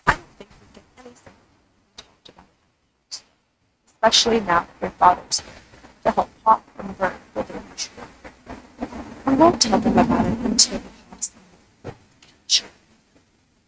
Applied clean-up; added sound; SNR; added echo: neural mask model RNNoise.